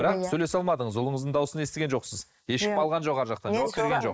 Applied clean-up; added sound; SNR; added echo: neural mask model Resemble Enhance denoiser.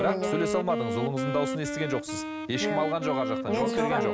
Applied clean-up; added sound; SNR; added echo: none; Wind instrument, woodwind instrument; 2 dB; none.